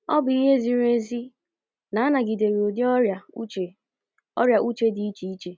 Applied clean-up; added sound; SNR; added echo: none; none; none; none.